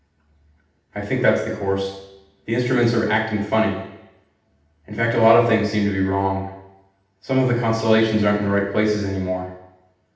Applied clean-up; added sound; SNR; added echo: none; none; none; reverberation time 0.8 s.